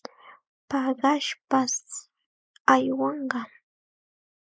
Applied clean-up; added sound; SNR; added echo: neural mask model Resemble Enhance denoiser.